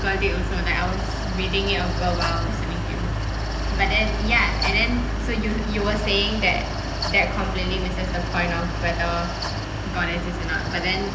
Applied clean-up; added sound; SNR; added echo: none; Mechanical fan; 0 dB; reverberation time 1.4 s.